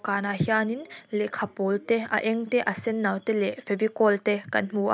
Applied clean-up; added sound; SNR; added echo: none; none; none; none.